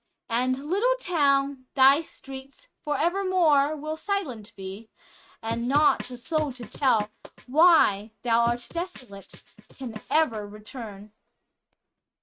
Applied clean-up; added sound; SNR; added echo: neural mask model RNNoise.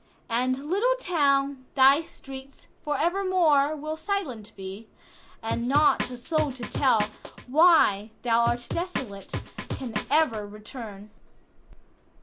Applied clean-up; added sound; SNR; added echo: none; Drum; 7 dB; none.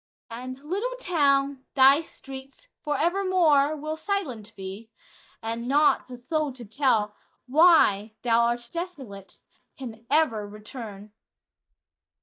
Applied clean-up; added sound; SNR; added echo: neural mask model DeepFilterNet 3.